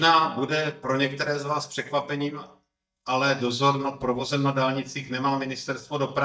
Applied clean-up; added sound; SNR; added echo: neural mask model DeepFilterNet 3.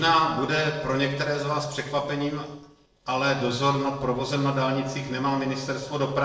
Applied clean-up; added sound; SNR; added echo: neural separator model SepFormer DNS4.